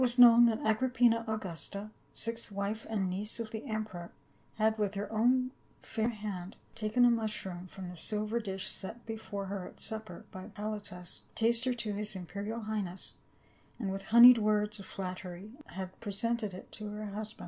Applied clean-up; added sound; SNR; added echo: none; none; none; none.